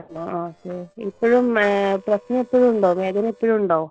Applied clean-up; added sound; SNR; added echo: neural separator model SepFormer DNS4.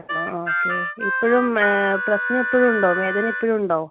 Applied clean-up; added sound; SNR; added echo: none; Harmonica; 3 dB; none.